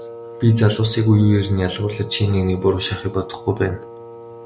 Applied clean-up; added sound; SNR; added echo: none; Wind instrument, woodwind instrument; 16 dB; none.